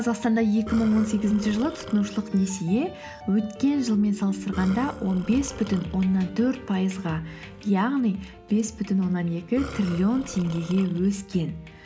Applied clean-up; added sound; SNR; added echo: none; Burping, eructation; 15 dB; none.